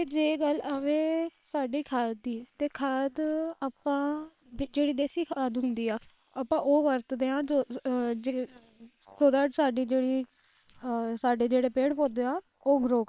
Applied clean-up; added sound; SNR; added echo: neural separator model SepFormer WHAM!.